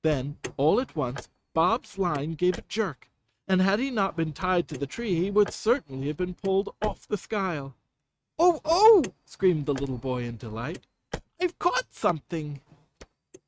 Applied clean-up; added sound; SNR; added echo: neural mask model RNNoise.